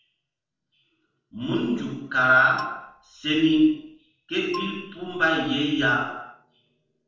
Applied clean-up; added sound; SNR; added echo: none; Marimba, xylophone; 17 dB; reverberation time 0.7 s.